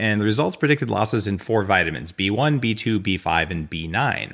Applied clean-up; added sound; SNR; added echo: none; none; none; none.